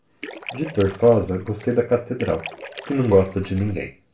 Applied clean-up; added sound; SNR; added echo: none; Splash, splatter; 17 dB; reverberation time 0.3 s.